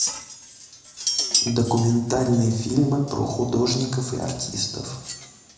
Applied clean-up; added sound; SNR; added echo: none; Chink, clink; 7 dB; reverberation time 0.9 s.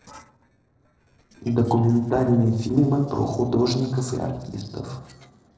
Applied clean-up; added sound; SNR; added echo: neural separator model SepFormer DNS4.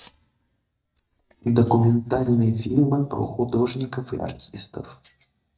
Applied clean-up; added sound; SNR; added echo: neural mask model DeepFilterNet 3.